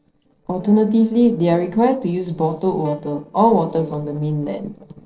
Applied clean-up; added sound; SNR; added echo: neural separator model SepFormer DNS4.